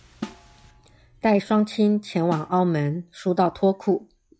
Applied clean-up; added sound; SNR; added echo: classical method log-MMSE.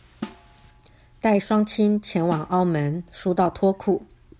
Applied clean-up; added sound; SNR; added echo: none; Snare drum; 20 dB; none.